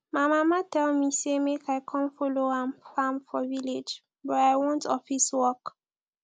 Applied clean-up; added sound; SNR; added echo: none; none; none; none.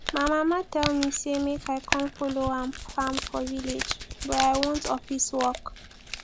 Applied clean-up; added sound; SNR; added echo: none; Crumpling, crinkling + Hands; 6 dB; none.